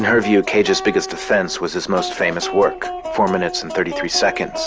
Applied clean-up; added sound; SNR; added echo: none; none; none; none.